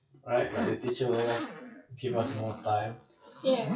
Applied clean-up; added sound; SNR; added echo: classical method WPE with log-MMSE.